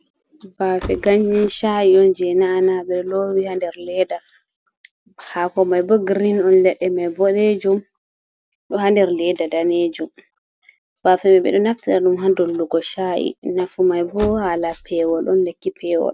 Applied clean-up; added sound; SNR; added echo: none; Slam; 17 dB; none.